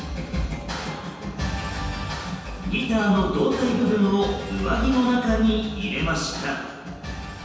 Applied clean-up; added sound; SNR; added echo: none; none; none; reverberation time 1.2 s.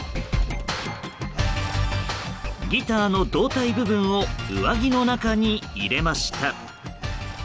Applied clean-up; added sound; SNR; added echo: none; none; none; none.